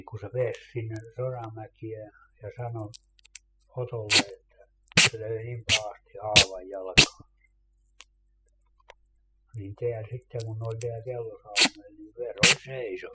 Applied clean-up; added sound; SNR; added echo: classical method spectral subtraction.